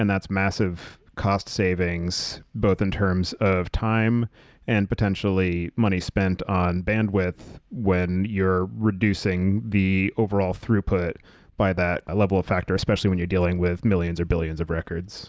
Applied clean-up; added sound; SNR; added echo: none; none; none; none.